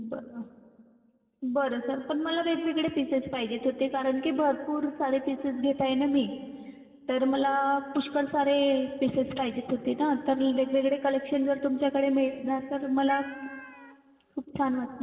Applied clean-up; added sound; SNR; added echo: neural separator model SepFormer DNS4.